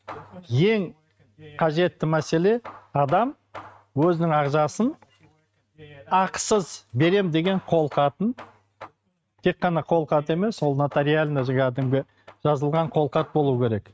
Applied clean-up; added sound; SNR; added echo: neural mask model RNNoise.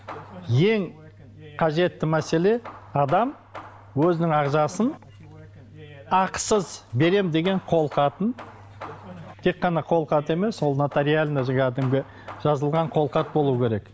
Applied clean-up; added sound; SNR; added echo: none; Hammer / Wood; 19 dB; none.